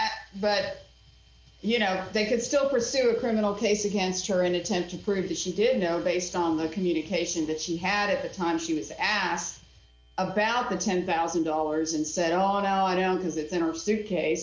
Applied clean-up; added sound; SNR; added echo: none; none; none; none.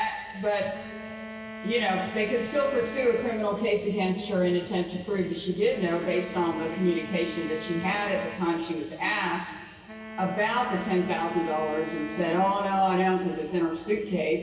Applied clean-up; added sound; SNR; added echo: none; Wind instrument, woodwind instrument; 13 dB; reverberation time 2.4 s.